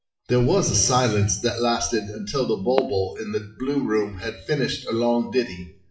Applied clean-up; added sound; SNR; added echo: classical method WPE with log-MMSE.